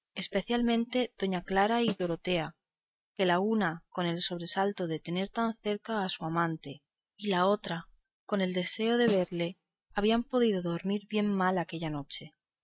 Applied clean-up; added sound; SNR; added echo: neural mask model RNNoise.